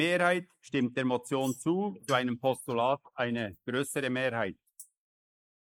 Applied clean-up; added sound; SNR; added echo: neural mask model Resemble Enhance denoiser.